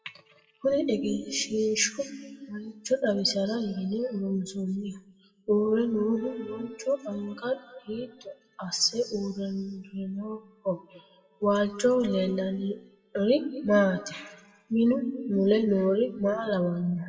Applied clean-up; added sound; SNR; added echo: classical method WPE with log-MMSE.